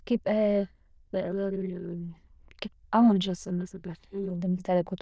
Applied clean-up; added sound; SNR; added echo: neural diffusion model UNIVERSE++.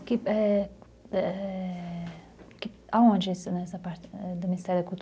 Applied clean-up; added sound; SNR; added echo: none; none; none; none.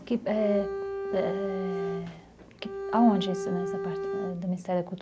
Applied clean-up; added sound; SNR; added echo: none; Bowed string instrument; 4 dB; none.